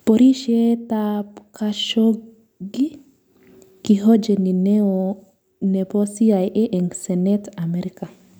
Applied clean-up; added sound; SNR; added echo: none; none; none; none.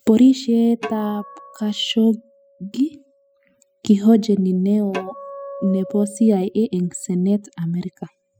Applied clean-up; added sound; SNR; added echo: classical method spectral subtraction.